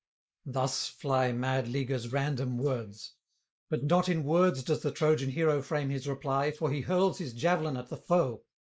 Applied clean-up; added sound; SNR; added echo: neural mask model Resemble Enhance denoiser.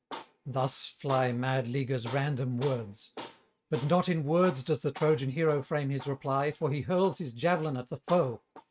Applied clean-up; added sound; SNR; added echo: neural mask model RNNoise.